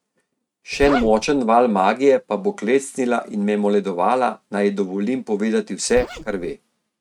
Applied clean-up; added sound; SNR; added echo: neural mask model RNNoise.